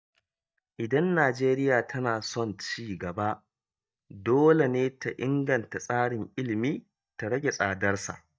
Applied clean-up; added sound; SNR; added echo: neural mask model DeepFilterNet 3.